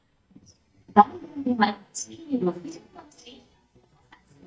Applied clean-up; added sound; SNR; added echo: neural mask model DeepFilterNet 3.